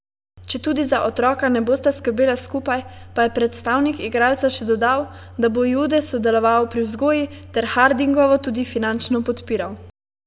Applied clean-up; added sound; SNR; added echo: none; none; none; none.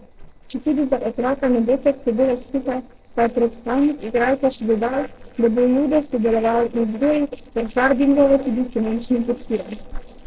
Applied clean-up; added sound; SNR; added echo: neural separator model SepFormer DNS4.